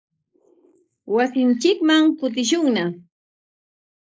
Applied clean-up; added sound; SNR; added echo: neural mask model Resemble Enhance denoiser.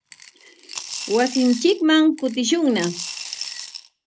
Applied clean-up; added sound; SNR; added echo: none; Coin (dropping) / Glass; 13 dB; none.